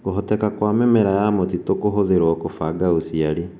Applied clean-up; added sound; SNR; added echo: none; none; none; none.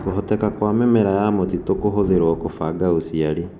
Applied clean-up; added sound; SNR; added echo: none; Thunder; 16 dB; none.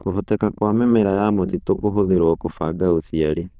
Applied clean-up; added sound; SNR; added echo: neural diffusion model UNIVERSE++.